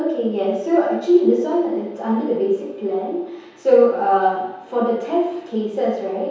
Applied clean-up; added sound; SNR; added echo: none; none; none; reverberation time 0.9 s.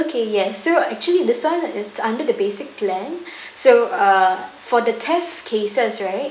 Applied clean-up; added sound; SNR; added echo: none; none; none; none.